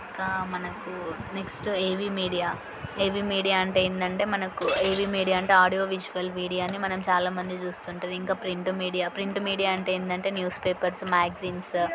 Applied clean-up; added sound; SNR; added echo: none; Shatter; 13 dB; none.